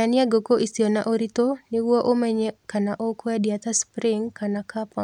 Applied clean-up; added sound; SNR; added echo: none; none; none; none.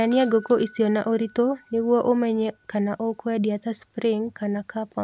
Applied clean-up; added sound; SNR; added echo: none; Bell / Doorbell; 12 dB; none.